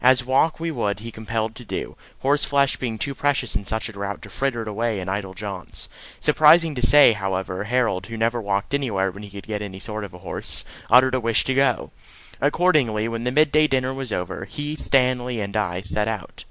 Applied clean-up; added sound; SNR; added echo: none; none; none; none.